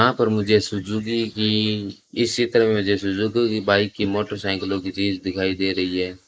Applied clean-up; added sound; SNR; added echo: neural mask model Resemble Enhance denoiser.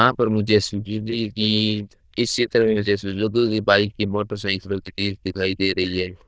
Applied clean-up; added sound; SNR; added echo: neural diffusion model UNIVERSE++.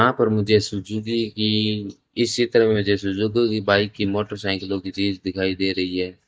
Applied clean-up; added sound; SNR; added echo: neural mask model DeepFilterNet 3.